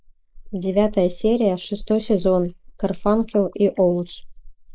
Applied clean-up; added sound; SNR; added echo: neural mask model Resemble Enhance denoiser.